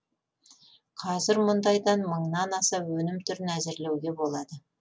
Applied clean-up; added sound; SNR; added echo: none; none; none; none.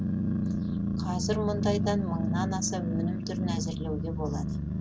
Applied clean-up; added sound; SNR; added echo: none; Growling; -5 dB; none.